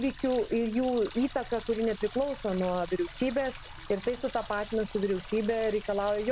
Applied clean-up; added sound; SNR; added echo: none; Water tap, faucet; 15 dB; none.